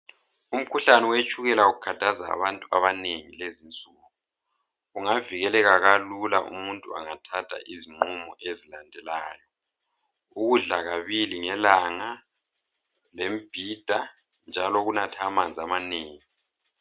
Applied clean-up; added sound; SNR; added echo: none; none; none; none.